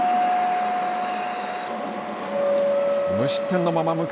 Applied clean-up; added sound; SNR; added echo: none; Doorbell; -3 dB; none.